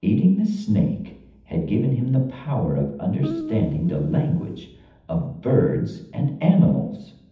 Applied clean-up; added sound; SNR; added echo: none; Guitar; 11 dB; reverberation time 0.8 s.